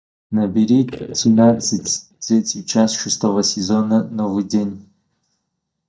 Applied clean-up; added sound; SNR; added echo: neural mask model DeepFilterNet 3.